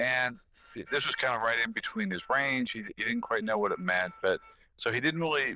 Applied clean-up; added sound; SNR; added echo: neural diffusion model UNIVERSE++.